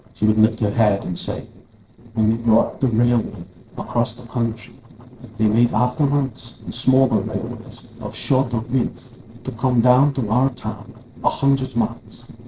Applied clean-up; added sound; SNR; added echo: neural separator model SepFormer DNS4.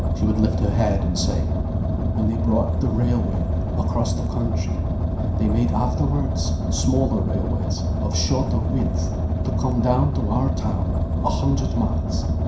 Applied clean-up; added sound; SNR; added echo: none; Car; -3 dB; reverberation time 0.5 s.